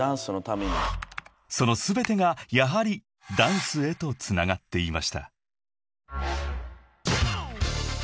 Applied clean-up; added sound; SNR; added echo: none; none; none; none.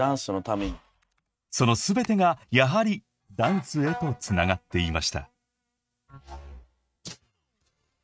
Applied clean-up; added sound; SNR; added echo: neural mask model RNNoise.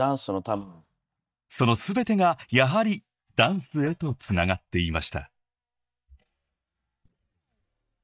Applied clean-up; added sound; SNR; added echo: neural mask model DeepFilterNet 3.